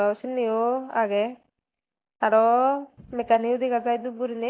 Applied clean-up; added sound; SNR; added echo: none; none; none; none.